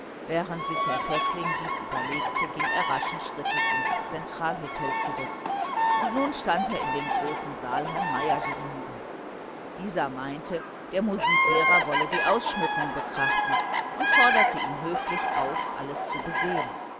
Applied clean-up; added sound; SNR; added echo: none; Bird vocalization, bird call, bird song; -5 dB; none.